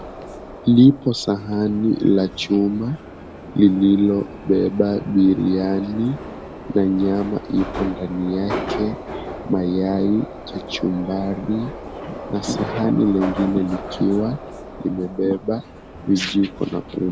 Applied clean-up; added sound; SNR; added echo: none; Subway, metro, underground; 13 dB; none.